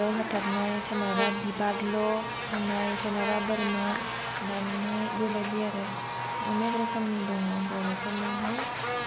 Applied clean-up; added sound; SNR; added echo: none; Buzz; 2 dB; none.